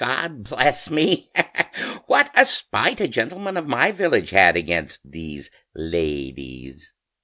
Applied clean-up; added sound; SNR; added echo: none; none; none; none.